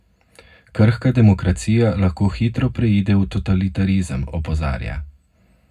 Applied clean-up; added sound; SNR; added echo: none; none; none; reverberation time 0.3 s.